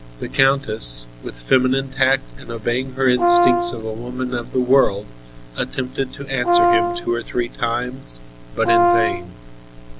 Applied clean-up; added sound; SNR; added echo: none; Brass instrument; -3 dB; none.